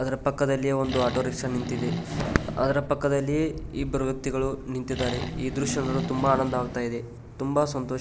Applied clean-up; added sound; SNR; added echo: none; Accelerating, revving, vroom; 6 dB; none.